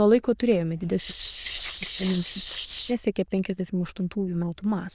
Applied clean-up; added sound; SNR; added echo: neural diffusion model UNIVERSE++.